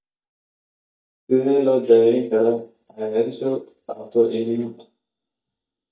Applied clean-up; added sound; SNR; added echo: neural mask model DeepFilterNet 3.